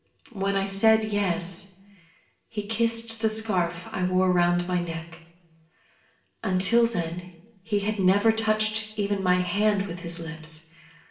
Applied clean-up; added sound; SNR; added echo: none; none; none; reverberation time 0.9 s.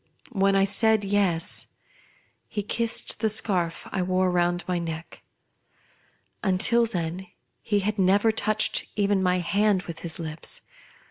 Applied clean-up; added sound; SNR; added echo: none; none; none; none.